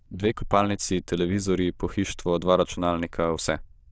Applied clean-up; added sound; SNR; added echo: neural diffusion model UNIVERSE++.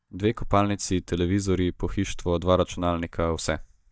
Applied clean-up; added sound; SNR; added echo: neural mask model DeepFilterNet 3.